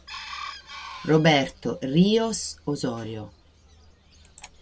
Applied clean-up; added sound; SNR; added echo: none; Chicken, rooster; 18 dB; none.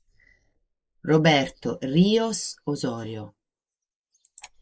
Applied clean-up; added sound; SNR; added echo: neural mask model Resemble Enhance denoiser.